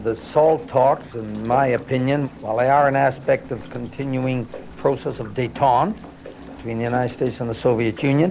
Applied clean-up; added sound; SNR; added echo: none; Rain; 17 dB; none.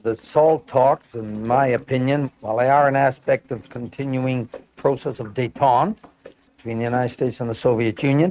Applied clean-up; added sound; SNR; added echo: neural mask model RNNoise.